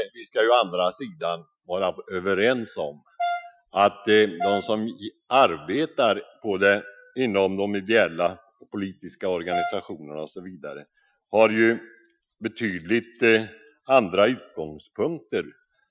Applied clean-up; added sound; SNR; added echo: classical method Wiener filter.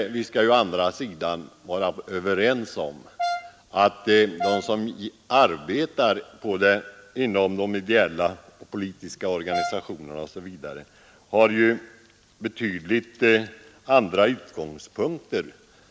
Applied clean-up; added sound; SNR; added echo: none; Brass instrument; 7 dB; none.